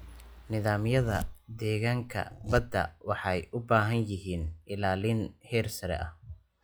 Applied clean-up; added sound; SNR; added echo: classical method log-MMSE.